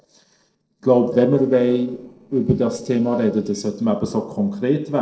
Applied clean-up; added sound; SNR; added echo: neural separator model SepFormer DNS4.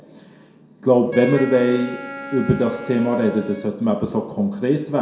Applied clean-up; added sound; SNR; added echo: none; Wind instrument, woodwind instrument; 14 dB; reverberation time 0.6 s.